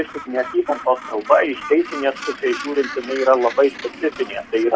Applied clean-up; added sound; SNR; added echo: none; Gull, seagull; 14 dB; none.